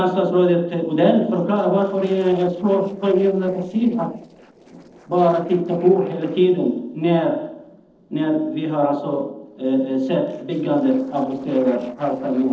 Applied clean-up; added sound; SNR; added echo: neural separator model SepFormer DNS4.